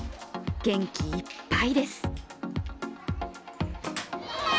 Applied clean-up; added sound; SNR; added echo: none; Gunshot, gunfire; 18 dB; none.